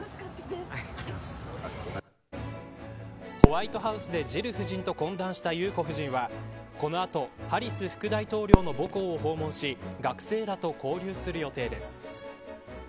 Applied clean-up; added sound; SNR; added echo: none; Fireworks; -1 dB; none.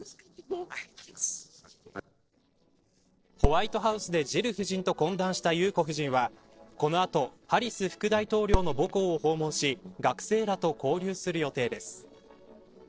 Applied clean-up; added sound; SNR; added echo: neural separator model SepFormer DNS4.